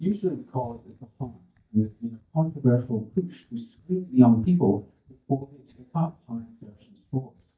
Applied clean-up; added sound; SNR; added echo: neural mask model DeepFilterNet 3.